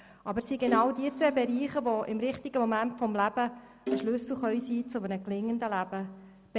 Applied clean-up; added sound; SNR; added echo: none; Bowed string instrument; 9 dB; none.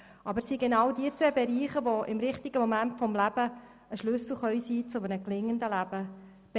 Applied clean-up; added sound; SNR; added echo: none; none; none; none.